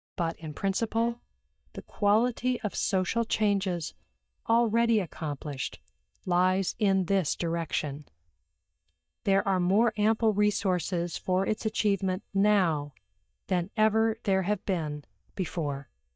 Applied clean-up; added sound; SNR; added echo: neural mask model DeepFilterNet 3.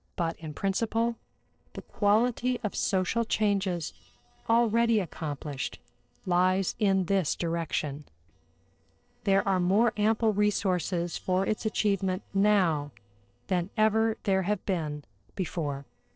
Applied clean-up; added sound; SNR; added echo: neural separator model SepFormer DNS4.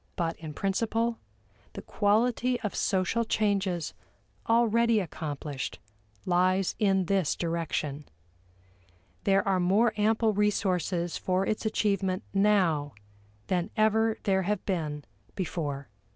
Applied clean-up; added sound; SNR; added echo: none; none; none; none.